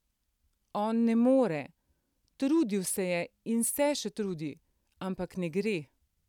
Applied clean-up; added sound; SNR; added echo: none; none; none; none.